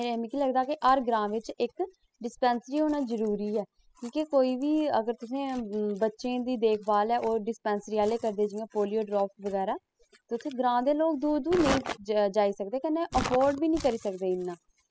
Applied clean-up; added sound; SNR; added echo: classical method spectral subtraction.